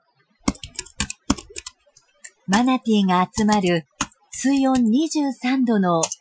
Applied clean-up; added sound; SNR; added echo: classical method Wiener filter.